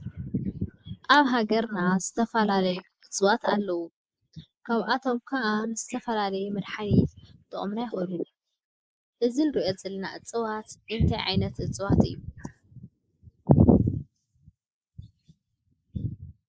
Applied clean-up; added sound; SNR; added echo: neural mask model Resemble Enhance denoiser.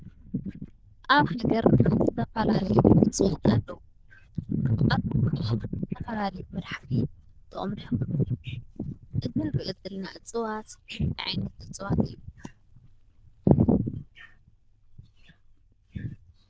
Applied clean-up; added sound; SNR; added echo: neural diffusion model UNIVERSE++.